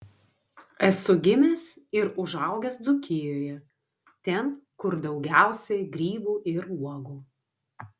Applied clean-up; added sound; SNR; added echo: none; none; none; none.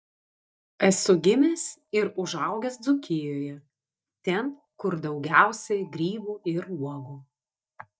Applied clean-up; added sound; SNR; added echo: neural mask model DeepFilterNet 3.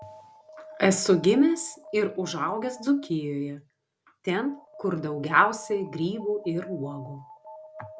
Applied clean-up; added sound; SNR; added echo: none; Alarm; 19 dB; none.